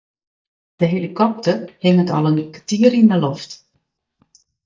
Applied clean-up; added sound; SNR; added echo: neural mask model DeepFilterNet 3.